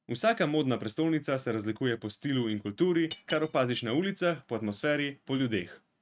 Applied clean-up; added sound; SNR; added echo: neural mask model RNNoise.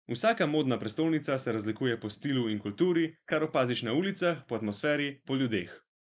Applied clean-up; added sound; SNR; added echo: neural mask model Resemble Enhance denoiser.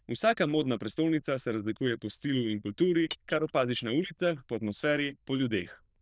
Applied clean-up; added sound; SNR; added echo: neural diffusion model UNIVERSE++.